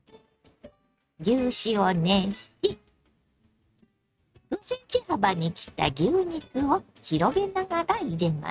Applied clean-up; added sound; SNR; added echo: neural mask model RNNoise.